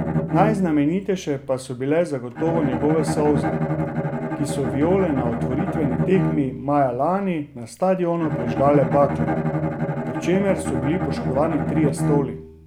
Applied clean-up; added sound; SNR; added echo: none; Bowed string instrument; 2 dB; none.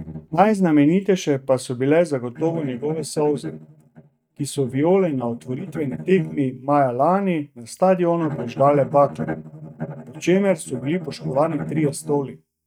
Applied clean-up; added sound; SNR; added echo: neural mask model DeepFilterNet 3.